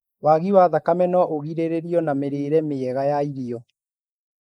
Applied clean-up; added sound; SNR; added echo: neural mask model Resemble Enhance denoiser.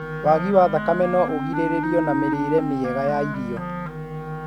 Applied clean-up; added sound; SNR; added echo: none; Wind instrument, woodwind instrument; 5 dB; none.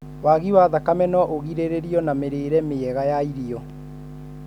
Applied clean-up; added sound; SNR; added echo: none; none; none; none.